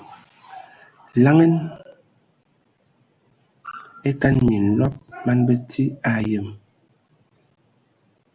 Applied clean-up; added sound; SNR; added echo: none; none; none; none.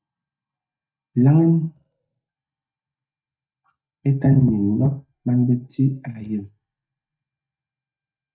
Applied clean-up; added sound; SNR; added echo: neural mask model DeepFilterNet 3.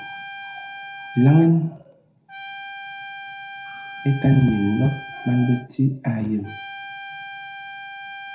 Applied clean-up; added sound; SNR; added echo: none; Trumpet; 14 dB; reverberation time 0.5 s.